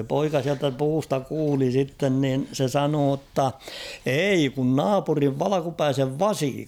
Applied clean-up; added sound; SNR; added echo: none; none; none; none.